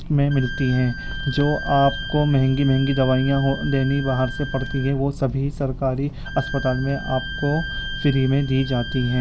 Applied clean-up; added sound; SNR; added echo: none; Wind instrument, woodwind instrument; 13 dB; none.